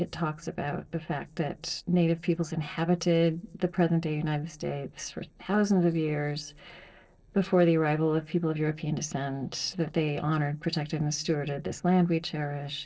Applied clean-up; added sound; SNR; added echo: neural separator model SepFormer DNS4.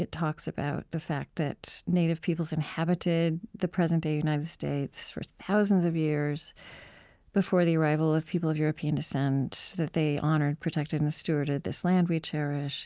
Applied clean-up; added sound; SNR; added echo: none; none; none; none.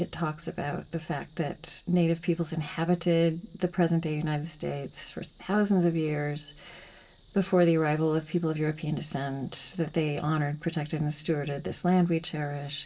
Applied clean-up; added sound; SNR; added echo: none; Insect; 19 dB; reverberation time 0.2 s.